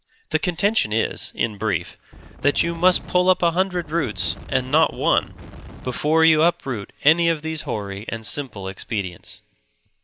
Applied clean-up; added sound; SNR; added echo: none; Wind; 15 dB; none.